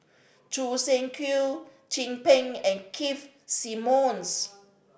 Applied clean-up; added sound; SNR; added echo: none; none; none; none.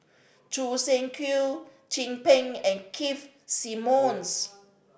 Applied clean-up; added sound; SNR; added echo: none; Wind instrument, woodwind instrument; 12 dB; none.